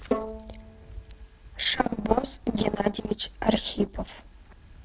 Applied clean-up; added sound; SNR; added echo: neural separator model SepFormer DNS4.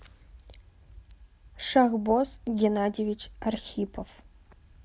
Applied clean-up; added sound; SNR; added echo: none; none; none; none.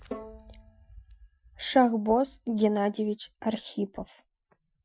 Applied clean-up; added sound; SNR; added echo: classical method Wiener filter.